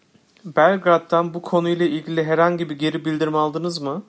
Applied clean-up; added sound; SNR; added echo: none; none; none; none.